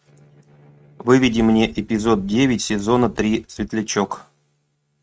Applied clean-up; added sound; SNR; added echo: neural mask model RNNoise.